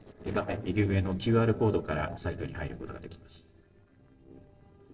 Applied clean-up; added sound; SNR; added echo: neural separator model SepFormer DNS4.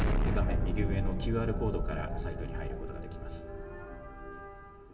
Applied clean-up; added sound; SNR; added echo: none; Explosion; -5 dB; reverberation time 1.0 s.